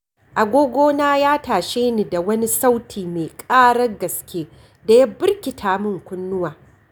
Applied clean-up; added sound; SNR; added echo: none; none; none; none.